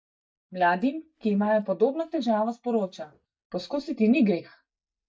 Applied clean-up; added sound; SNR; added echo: neural mask model DeepFilterNet 3.